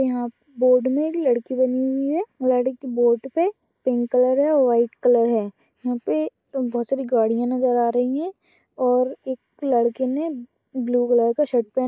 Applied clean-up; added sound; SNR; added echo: neural mask model Resemble Enhance denoiser.